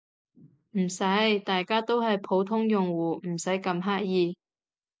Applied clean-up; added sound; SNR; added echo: none; none; none; none.